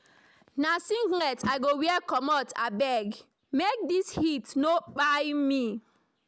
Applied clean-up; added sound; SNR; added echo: none; none; none; none.